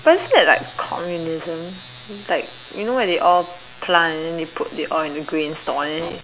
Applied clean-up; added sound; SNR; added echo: none; none; none; none.